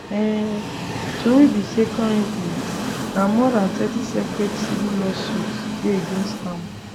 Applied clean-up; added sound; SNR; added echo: none; Train; 5 dB; none.